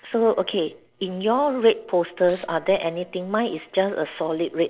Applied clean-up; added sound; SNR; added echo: neural separator model SepFormer DNS4.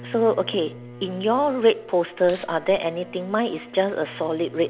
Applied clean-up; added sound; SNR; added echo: none; Coin (dropping) + Bowed string instrument; 18 dB; none.